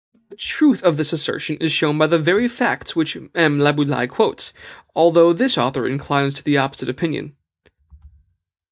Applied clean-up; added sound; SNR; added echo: neural mask model DeepFilterNet 3.